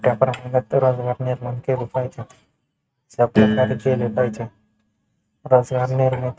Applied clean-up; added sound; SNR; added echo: neural mask model RNNoise.